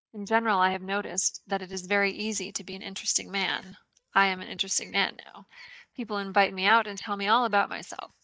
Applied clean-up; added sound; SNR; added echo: neural mask model DeepFilterNet 3.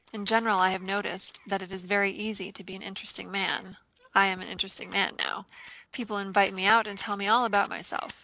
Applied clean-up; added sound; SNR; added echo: neural separator model SepFormer DNS4.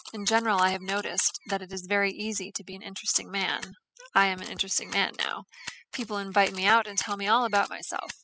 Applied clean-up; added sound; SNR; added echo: classical method spectral subtraction.